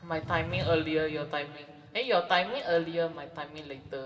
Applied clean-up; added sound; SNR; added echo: none; Sliding door; 12 dB; reverberation time 1.7 s.